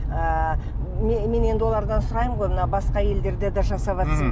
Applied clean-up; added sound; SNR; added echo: none; none; none; none.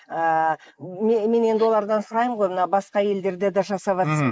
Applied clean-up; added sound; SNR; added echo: neural mask model Resemble Enhance denoiser.